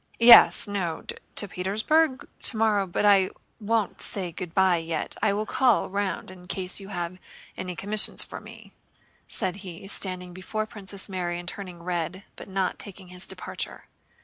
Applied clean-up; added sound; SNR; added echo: none; none; none; none.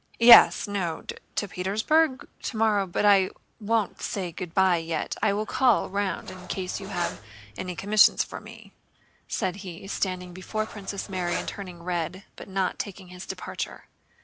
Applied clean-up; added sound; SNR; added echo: none; Cutlery, silverware; 14 dB; none.